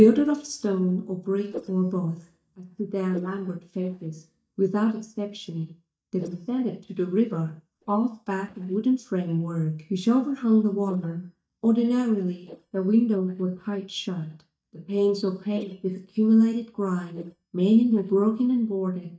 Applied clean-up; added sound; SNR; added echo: neural mask model DeepFilterNet 3.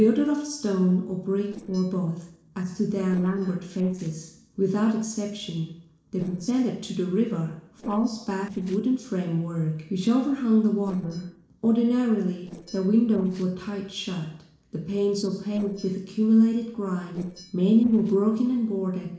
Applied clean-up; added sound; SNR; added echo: neural separator model SepFormer DNS4.